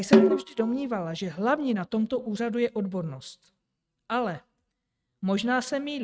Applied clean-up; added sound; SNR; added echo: neural mask model RNNoise.